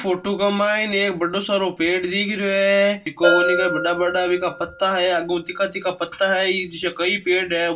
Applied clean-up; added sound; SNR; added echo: none; Bell; 8 dB; reverberation time 0.2 s.